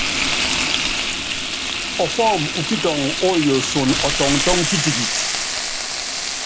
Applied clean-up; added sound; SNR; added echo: none; Frying (food); -1 dB; none.